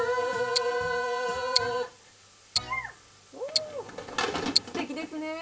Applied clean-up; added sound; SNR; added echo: none; Tick-tock; 4 dB; reverberation time 0.2 s.